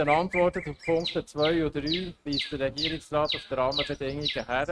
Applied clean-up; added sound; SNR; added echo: neural mask model RNNoise.